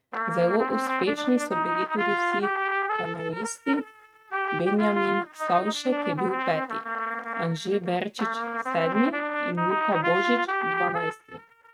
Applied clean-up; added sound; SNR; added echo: neural mask model RNNoise.